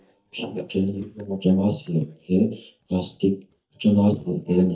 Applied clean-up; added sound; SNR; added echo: neural mask model DeepFilterNet 3.